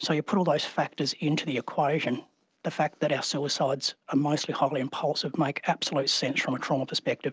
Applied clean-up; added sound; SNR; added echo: none; none; none; none.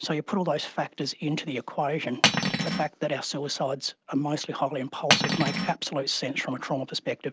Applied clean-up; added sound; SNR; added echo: none; Cutlery, silverware; -5 dB; none.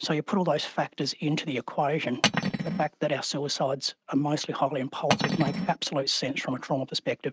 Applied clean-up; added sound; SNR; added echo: neural mask model RNNoise.